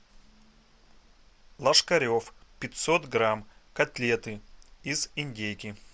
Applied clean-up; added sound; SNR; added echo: none; none; none; none.